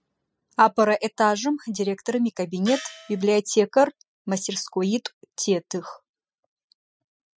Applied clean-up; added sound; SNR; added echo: classical method spectral subtraction.